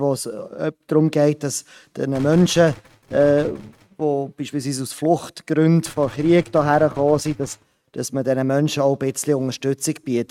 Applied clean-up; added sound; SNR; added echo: neural mask model RNNoise.